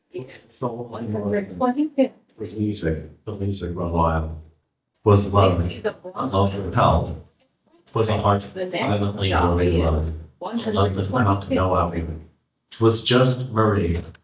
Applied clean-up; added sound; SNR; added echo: neural mask model DeepFilterNet 3.